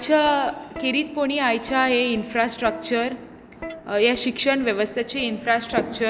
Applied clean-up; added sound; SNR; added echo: none; Plucked string instrument; 17 dB; none.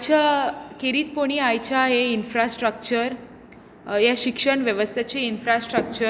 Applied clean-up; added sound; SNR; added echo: none; none; none; none.